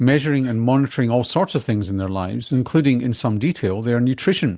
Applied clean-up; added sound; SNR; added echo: neural mask model Resemble Enhance denoiser.